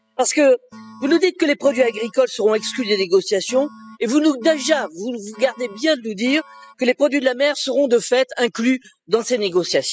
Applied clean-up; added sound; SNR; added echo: classical method spectral subtraction.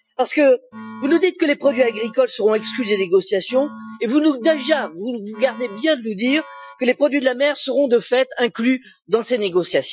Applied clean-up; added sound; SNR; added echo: classical method Wiener filter.